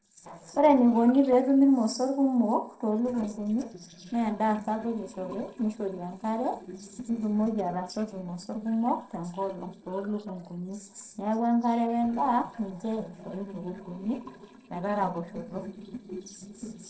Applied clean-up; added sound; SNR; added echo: neural separator model SepFormer DNS4.